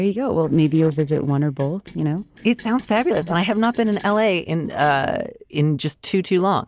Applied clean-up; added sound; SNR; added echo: neural separator model SepFormer DNS4.